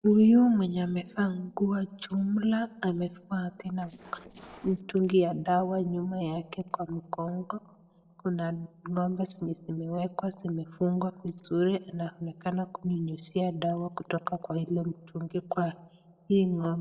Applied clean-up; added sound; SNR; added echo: neural separator model SepFormer DNS4.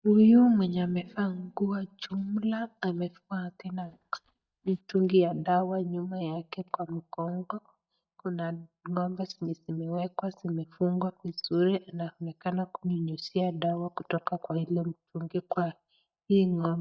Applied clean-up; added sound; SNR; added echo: neural mask model DeepFilterNet 3.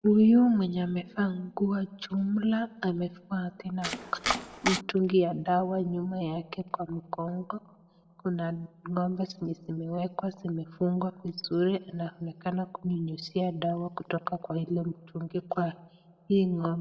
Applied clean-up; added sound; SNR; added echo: none; Domestic sounds, home sounds; 2 dB; reverberation time 1.1 s.